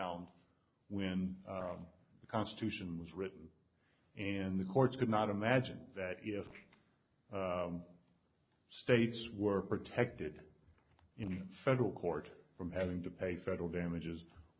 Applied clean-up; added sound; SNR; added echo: neural separator model SepFormer DNS4.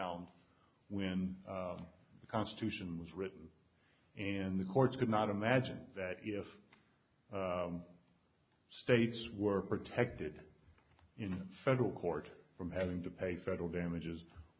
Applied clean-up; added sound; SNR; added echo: none; none; none; none.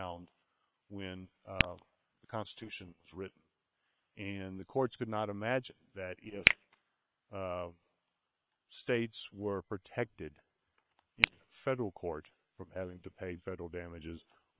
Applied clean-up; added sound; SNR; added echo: neural separator model SepFormer WHAM!.